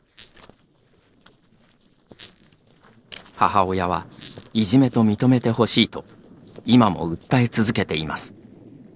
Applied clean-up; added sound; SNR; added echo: neural separator model SepFormer DNS4.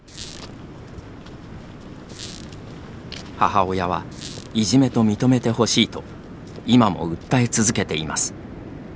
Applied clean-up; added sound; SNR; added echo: none; Squeak; 20 dB; none.